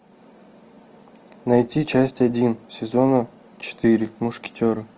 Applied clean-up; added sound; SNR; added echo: none; none; none; none.